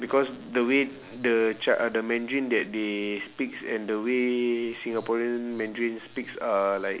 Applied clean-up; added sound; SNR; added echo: none; none; none; none.